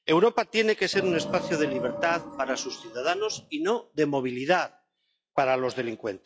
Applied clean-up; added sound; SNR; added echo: classical method log-MMSE.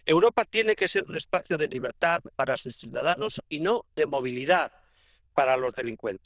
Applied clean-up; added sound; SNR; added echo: neural diffusion model UNIVERSE++.